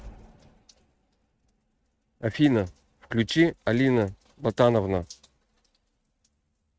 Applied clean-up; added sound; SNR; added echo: neural mask model RNNoise.